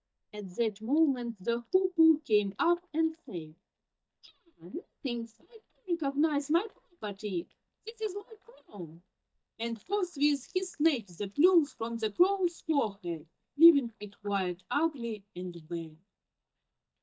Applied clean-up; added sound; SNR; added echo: neural mask model DeepFilterNet 3.